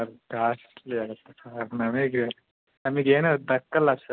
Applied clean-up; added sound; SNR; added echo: none; none; none; none.